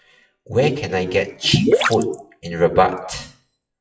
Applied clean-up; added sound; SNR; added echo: classical method WPE with log-MMSE.